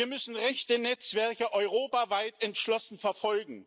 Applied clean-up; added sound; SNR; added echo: neural mask model Resemble Enhance denoiser.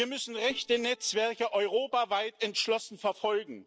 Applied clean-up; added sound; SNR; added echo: neural separator model SepFormer DNS4.